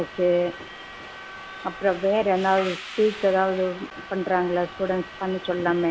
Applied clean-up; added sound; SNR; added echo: none; Subway, metro, underground; 14 dB; none.